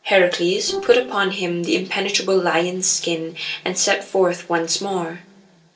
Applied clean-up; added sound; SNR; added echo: neural separator model SepFormer DNS4.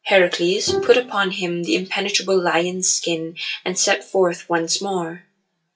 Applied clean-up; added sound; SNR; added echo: classical method WPE with log-MMSE.